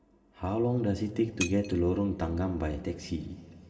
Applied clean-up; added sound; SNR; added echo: none; Shatter; 16 dB; reverberation time 2.6 s.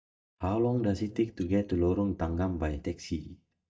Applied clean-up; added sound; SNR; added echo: neural mask model DeepFilterNet 3.